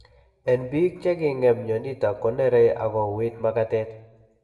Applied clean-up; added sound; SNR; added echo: none; none; none; reverberation time 0.6 s.